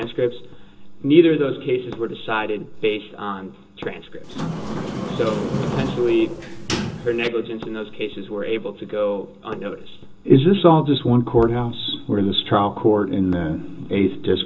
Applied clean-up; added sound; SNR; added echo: none; Sliding door; 6 dB; reverberation time 0.2 s.